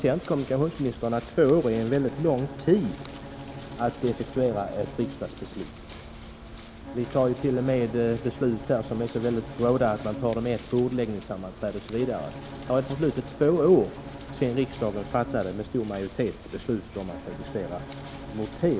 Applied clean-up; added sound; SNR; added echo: none; Bowed string instrument + Wind; 13 dB; none.